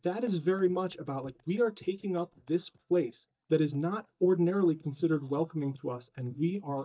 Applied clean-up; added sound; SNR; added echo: neural mask model DeepFilterNet 3.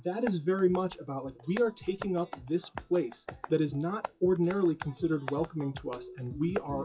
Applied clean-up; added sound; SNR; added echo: classical method WPE with log-MMSE.